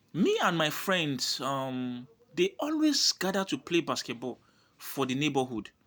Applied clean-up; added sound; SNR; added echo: none; none; none; none.